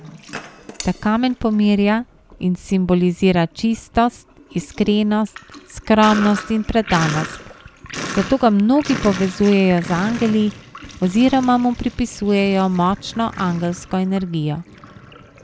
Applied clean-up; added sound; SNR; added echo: none; Sink (filling or washing); 15 dB; none.